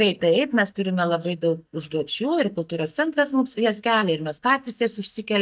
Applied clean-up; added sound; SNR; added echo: neural mask model DeepFilterNet 3.